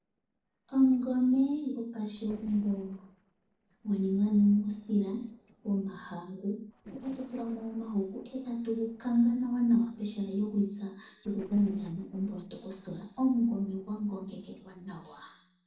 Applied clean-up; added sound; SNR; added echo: neural separator model SepFormer DNS4.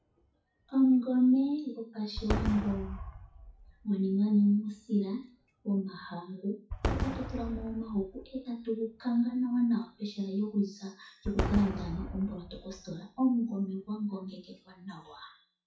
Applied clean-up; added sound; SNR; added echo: classical method WPE with log-MMSE.